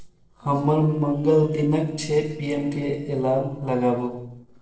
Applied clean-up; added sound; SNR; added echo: neural separator model SepFormer DNS4.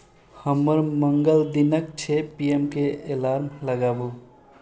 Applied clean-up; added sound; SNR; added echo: none; none; none; none.